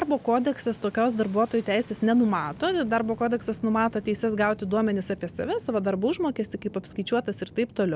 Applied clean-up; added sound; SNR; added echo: none; Fixed-wing aircraft, airplane; 20 dB; none.